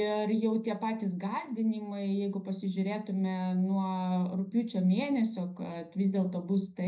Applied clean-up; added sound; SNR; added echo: none; none; none; reverberation time 0.4 s.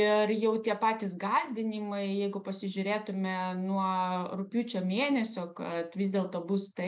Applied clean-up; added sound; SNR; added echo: none; none; none; none.